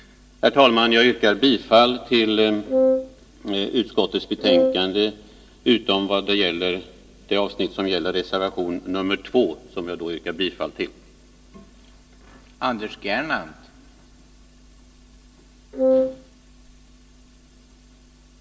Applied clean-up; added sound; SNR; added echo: none; Wind instrument, woodwind instrument; -3 dB; reverberation time 0.4 s.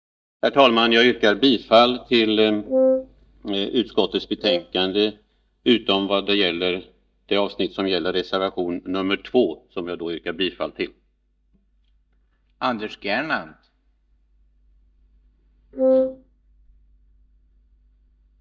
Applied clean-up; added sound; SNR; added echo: neural mask model DeepFilterNet 3.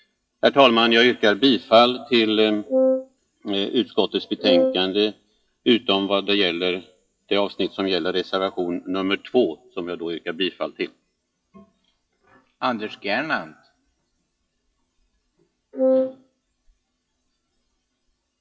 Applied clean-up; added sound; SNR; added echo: classical method WPE with log-MMSE.